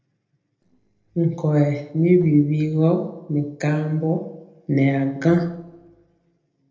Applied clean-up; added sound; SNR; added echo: neural separator model SepFormer DNS4.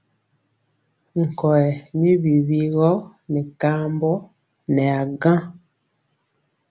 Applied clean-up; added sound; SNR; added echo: none; none; none; none.